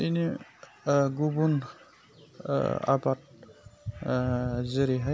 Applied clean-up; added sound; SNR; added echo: none; none; none; none.